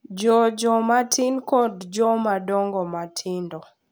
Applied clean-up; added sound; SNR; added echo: none; none; none; none.